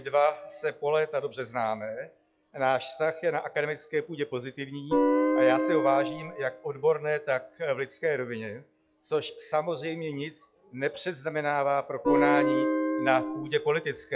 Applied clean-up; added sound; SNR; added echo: classical method log-MMSE.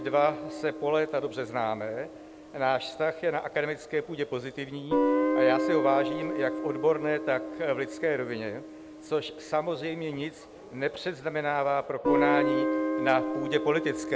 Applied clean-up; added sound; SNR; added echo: none; Guitar; 3 dB; none.